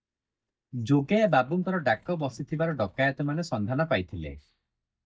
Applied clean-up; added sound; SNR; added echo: neural mask model DeepFilterNet 3.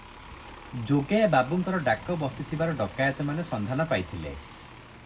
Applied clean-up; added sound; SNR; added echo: none; Bus; 16 dB; reverberation time 0.4 s.